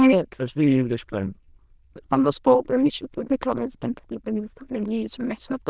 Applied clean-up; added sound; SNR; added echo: neural diffusion model UNIVERSE++.